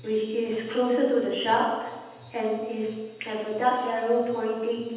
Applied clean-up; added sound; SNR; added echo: none; none; none; reverberation time 1.1 s.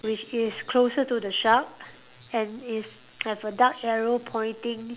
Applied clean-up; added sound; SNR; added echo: none; none; none; none.